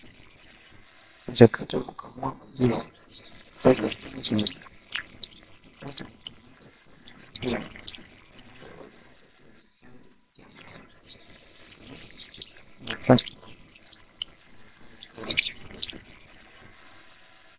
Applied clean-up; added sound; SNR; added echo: neural separator model SepFormer WHAMR!.